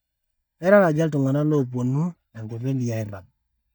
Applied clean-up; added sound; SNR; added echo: neural mask model DeepFilterNet 3.